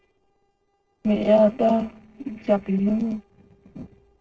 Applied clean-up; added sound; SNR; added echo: neural separator model SepFormer DNS4.